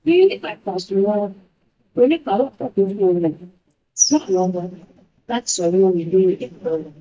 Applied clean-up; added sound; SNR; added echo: neural mask model DeepFilterNet 3.